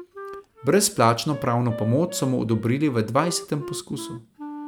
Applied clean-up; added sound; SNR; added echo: none; Wind instrument, woodwind instrument; 15 dB; none.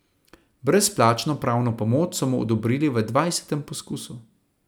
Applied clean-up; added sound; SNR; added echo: none; none; none; none.